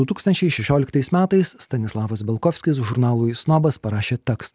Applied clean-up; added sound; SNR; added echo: none; none; none; none.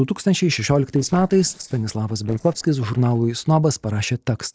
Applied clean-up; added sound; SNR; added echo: neural separator model SepFormer DNS4.